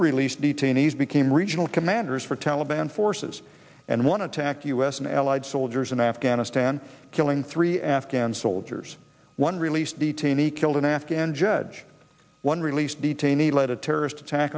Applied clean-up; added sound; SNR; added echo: none; none; none; none.